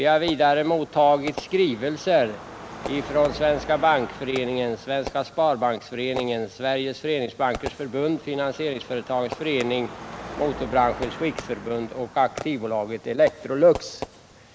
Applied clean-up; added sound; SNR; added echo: none; Car passing by / Traffic noise, roadway noise / Engine + Fireworks; 14 dB; none.